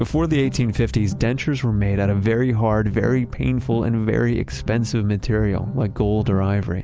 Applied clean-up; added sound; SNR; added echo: none; none; none; none.